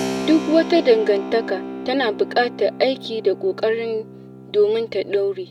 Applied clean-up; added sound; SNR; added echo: none; Keyboard (musical); 11 dB; none.